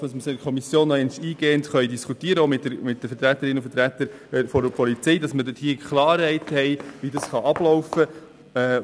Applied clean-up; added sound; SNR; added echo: none; Walk, footsteps; 16 dB; none.